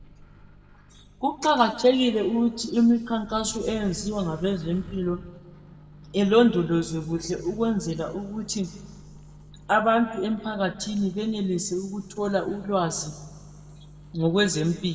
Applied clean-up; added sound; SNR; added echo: none; Microwave oven; 20 dB; reverberation time 1.3 s.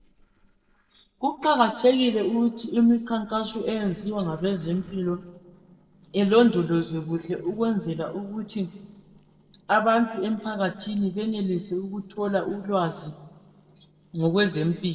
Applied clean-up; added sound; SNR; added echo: neural separator model SepFormer DNS4.